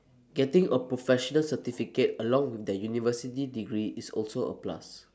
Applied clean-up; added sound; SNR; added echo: none; none; none; none.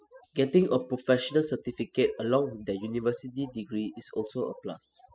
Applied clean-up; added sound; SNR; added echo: classical method spectral subtraction.